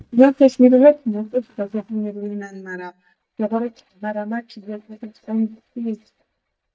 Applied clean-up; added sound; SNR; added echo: neural mask model DeepFilterNet 3.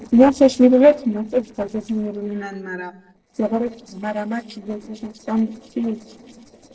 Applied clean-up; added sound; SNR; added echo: neural separator model SepFormer DNS4.